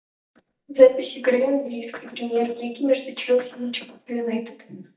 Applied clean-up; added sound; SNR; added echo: neural mask model DeepFilterNet 3.